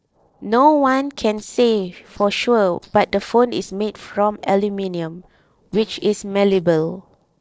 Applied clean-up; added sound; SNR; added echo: neural separator model SepFormer DNS4.